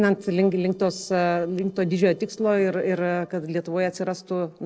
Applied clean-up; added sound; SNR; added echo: neural separator model SepFormer DNS4.